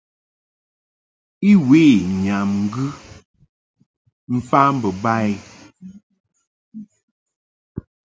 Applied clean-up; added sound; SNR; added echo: none; none; none; none.